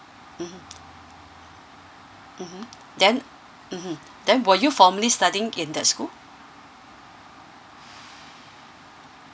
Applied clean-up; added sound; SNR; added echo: none; none; none; none.